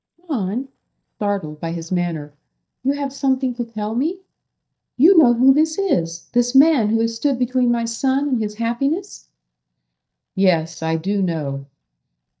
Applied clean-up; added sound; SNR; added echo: neural mask model DeepFilterNet 3.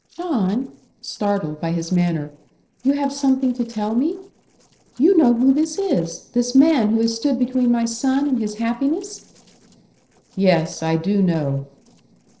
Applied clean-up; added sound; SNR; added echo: neural separator model SepFormer DNS4.